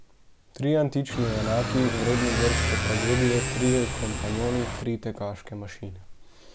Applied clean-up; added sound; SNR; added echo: none; Motorcycle / Accelerating, revving, vroom; 0 dB; none.